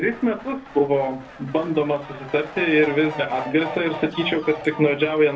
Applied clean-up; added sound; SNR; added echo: none; Fowl; 14 dB; reverberation time 0.3 s.